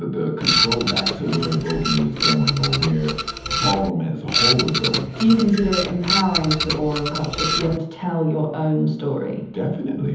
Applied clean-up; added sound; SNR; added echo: none; Printer; 2 dB; reverberation time 1.3 s.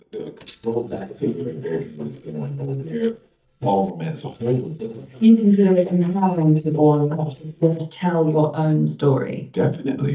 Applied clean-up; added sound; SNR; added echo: neural mask model DeepFilterNet 3.